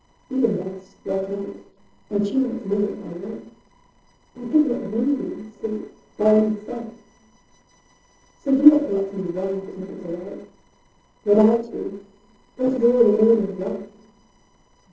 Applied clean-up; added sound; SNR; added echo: neural separator model SepFormer DNS4.